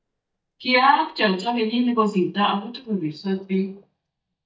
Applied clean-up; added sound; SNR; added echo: neural mask model DeepFilterNet 3.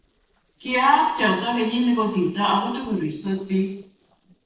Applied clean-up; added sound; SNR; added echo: neural separator model SepFormer DNS4.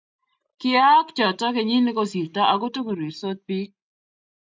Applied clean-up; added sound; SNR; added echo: none; none; none; none.